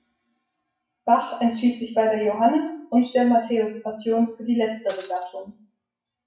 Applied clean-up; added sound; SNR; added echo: classical method WPE with log-MMSE.